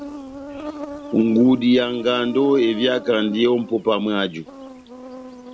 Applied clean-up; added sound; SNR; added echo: none; Insect; 15 dB; none.